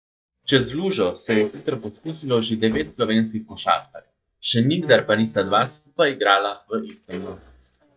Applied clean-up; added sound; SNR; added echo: neural mask model DeepFilterNet 3.